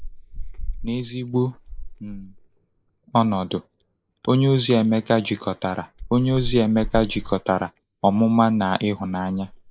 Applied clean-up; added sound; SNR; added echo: neural mask model Resemble Enhance denoiser.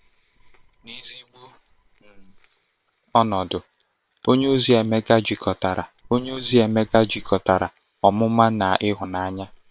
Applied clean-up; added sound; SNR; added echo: neural separator model SepFormer WHAM!.